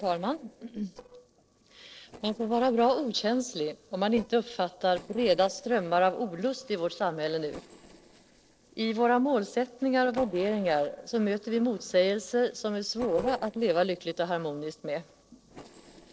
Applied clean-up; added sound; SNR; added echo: neural separator model SepFormer DNS4.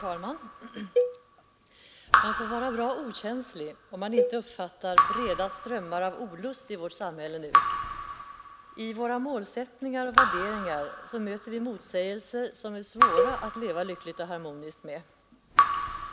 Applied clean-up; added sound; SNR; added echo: none; Cowbell + Raindrop / Drip; -4 dB; none.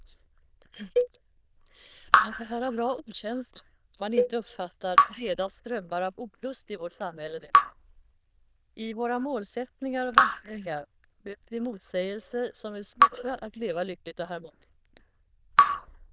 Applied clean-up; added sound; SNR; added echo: neural diffusion model UNIVERSE++.